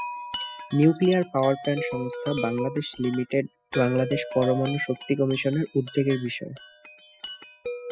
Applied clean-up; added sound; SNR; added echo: classical method spectral subtraction.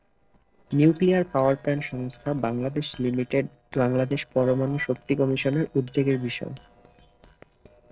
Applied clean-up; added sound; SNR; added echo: neural separator model SepFormer DNS4.